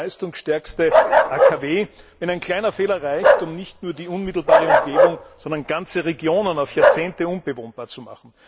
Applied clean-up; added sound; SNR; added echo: none; Bark; -5 dB; none.